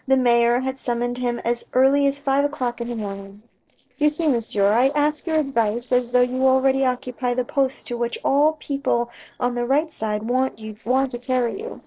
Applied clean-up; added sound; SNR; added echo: neural separator model SepFormer DNS4.